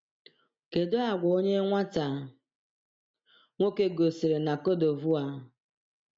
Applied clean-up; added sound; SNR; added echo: none; none; none; none.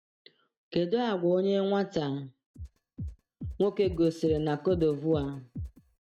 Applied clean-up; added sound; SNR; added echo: neural mask model RNNoise.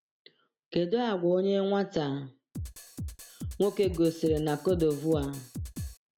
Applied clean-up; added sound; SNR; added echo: none; Drum kit; 10 dB; none.